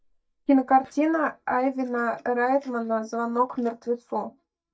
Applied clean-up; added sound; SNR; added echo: neural mask model DeepFilterNet 3.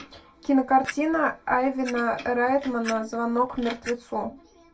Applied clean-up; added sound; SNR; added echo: none; Clock; 18 dB; reverberation time 0.1 s.